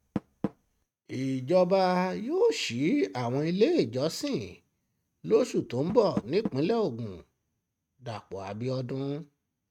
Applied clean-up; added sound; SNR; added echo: neural mask model RNNoise.